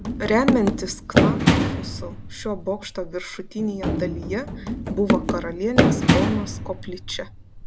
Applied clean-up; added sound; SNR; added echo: none; Run; -4 dB; none.